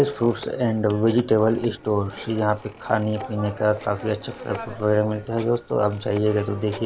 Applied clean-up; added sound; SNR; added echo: none; Telephone; 16 dB; none.